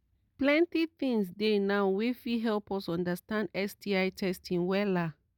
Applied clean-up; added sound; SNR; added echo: none; none; none; none.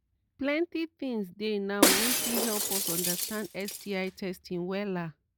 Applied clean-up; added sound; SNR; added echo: none; Shatter; -4 dB; none.